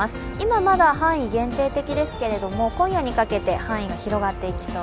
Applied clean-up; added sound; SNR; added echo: none; none; none; none.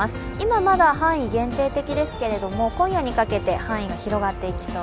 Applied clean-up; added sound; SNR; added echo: none; Tap; 18 dB; none.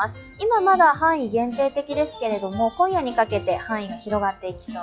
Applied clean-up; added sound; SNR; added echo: classical method log-MMSE.